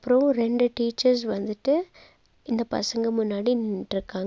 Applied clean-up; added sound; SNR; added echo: none; none; none; none.